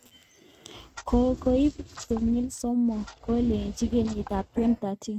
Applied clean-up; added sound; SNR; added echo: neural mask model RNNoise.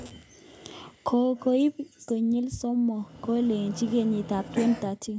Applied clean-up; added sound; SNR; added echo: none; none; none; none.